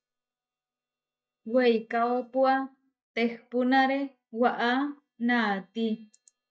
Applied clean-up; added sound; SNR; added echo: neural mask model DeepFilterNet 3.